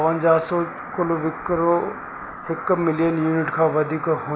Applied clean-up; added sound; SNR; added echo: none; none; none; none.